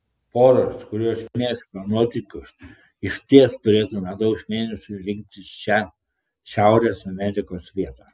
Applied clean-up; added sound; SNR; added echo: none; none; none; none.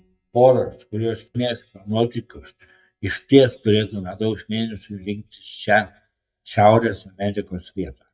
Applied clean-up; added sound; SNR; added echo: neural mask model DeepFilterNet 3.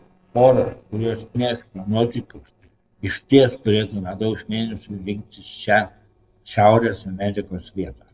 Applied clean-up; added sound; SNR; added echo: neural separator model SepFormer DNS4.